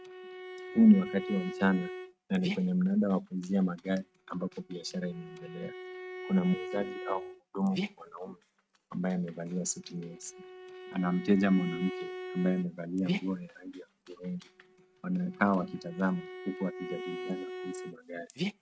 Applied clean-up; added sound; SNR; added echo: neural mask model RNNoise.